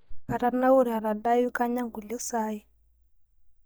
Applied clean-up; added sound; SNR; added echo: neural mask model DeepFilterNet 3.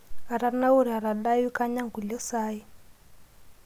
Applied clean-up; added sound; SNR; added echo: none; none; none; none.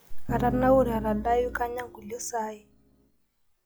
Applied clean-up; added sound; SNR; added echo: classical method log-MMSE.